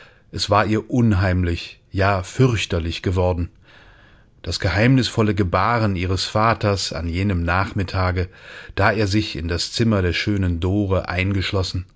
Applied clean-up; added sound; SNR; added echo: none; none; none; none.